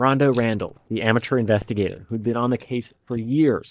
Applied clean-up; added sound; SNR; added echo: neural mask model DeepFilterNet 3.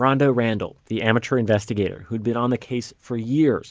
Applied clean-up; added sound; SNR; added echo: none; none; none; none.